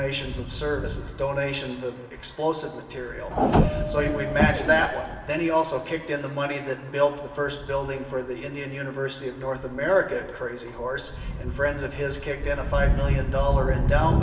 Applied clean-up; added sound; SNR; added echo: none; Printer; -1 dB; reverberation time 1.3 s.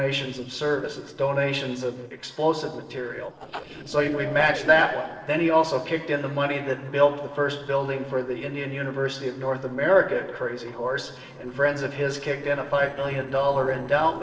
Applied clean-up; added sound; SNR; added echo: neural separator model SepFormer DNS4.